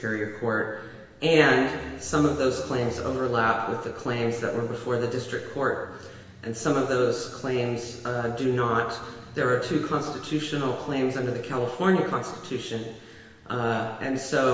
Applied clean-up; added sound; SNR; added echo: none; none; none; reverberation time 1.5 s.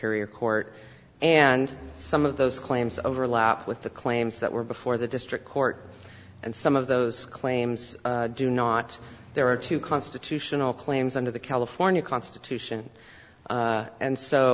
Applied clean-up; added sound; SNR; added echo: none; none; none; none.